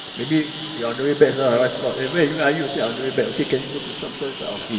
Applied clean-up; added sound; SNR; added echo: none; Engine; 10 dB; reverberation time 2.3 s.